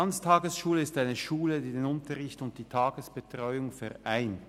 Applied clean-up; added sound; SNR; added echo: none; none; none; none.